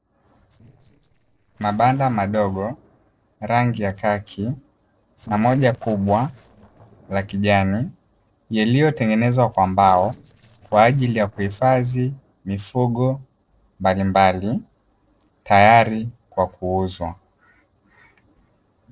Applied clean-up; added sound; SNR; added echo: neural separator model SepFormer DNS4.